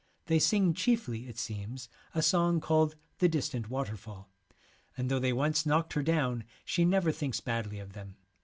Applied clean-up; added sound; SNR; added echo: none; none; none; none.